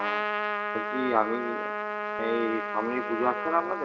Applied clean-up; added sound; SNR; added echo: none; Trumpet; 1 dB; reverberation time 2.4 s.